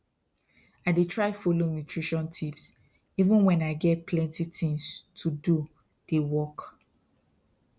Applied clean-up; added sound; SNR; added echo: none; none; none; none.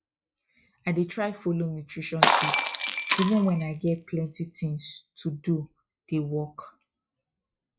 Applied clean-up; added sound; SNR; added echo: classical method log-MMSE.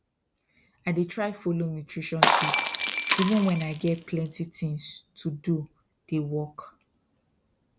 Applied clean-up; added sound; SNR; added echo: none; Shatter; -3 dB; none.